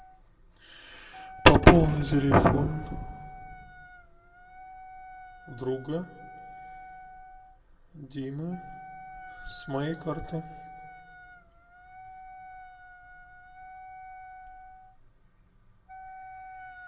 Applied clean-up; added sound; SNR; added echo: none; Wind instrument, woodwind instrument; 18 dB; reverberation time 1.1 s.